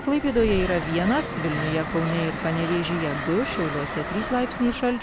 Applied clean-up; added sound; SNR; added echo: none; Train; 6 dB; none.